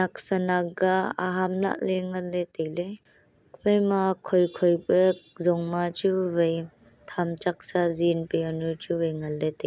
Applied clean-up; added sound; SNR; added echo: none; none; none; none.